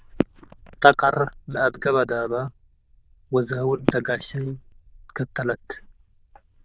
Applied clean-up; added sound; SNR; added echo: neural diffusion model UNIVERSE++.